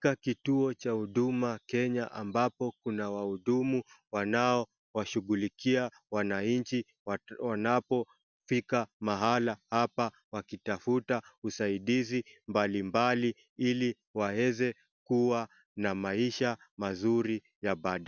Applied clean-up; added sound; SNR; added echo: none; none; none; none.